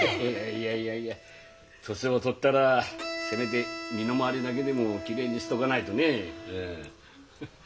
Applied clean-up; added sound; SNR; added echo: none; Wind instrument, woodwind instrument + Bowed string instrument; 11 dB; none.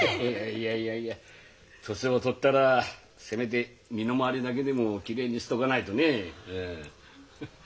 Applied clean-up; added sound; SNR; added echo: none; none; none; none.